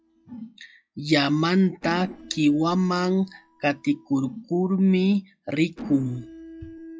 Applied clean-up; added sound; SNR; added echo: classical method log-MMSE.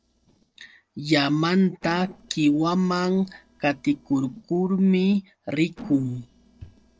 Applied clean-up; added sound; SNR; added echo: neural separator model SepFormer DNS4.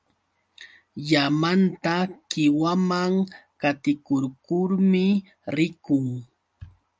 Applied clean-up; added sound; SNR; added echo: none; none; none; none.